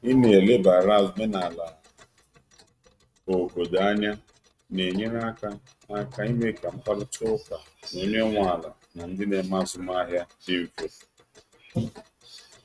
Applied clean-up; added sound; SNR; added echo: neural mask model RNNoise.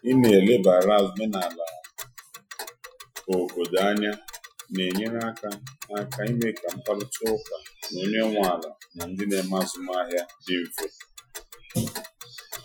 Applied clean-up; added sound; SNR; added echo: classical method Wiener filter.